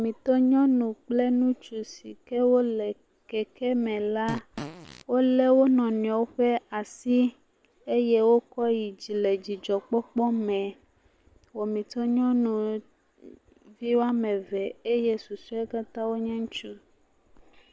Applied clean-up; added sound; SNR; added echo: none; Fart; 13 dB; none.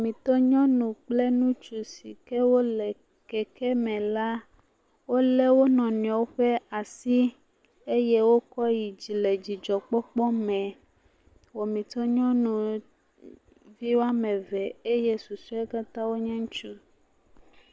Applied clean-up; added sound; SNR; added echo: none; none; none; none.